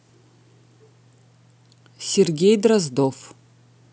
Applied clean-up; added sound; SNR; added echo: none; none; none; none.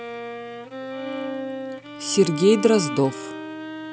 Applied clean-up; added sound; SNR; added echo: none; Bowed string instrument; 8 dB; none.